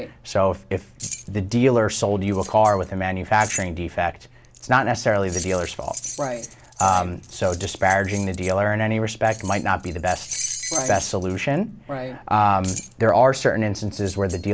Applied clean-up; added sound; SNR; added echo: none; Keys jangling; 14 dB; none.